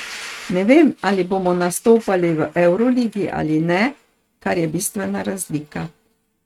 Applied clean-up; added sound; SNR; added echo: neural mask model RNNoise.